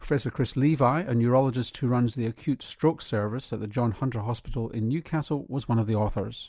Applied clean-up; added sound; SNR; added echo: none; none; none; none.